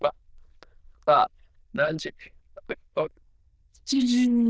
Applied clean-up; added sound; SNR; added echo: neural diffusion model UNIVERSE++.